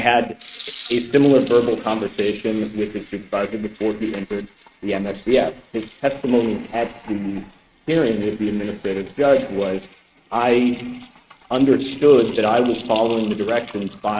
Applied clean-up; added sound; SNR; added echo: neural mask model RNNoise.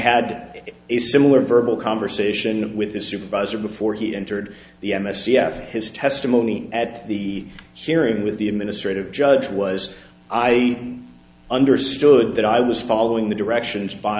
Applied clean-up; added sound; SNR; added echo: none; none; none; none.